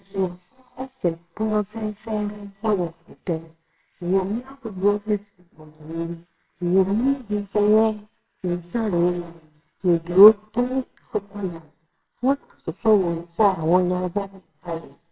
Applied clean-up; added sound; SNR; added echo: neural separator model SepFormer WHAMR!.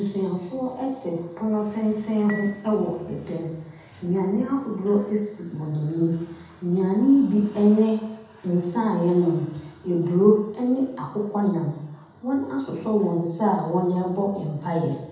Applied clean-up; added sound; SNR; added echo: none; Dishes, pots, and pans / Chink, clink; 17 dB; reverberation time 0.8 s.